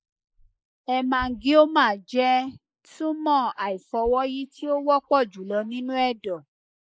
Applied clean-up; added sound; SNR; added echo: neural mask model Resemble Enhance denoiser.